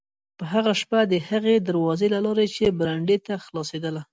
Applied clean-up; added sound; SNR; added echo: none; none; none; none.